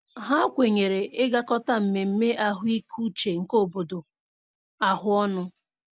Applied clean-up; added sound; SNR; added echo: none; none; none; none.